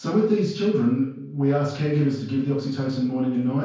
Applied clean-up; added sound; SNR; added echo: none; none; none; reverberation time 0.5 s.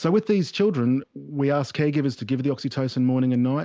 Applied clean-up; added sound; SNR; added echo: none; none; none; none.